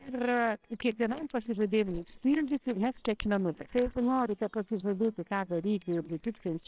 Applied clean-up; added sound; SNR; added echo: neural separator model SepFormer WHAMR!.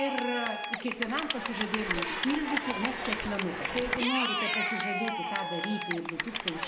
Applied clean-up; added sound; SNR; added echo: none; Cheering / Clapping; -1 dB; reverberation time 0.9 s.